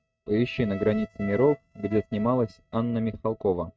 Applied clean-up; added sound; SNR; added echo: neural mask model RNNoise.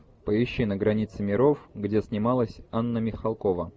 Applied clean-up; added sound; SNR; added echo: none; none; none; none.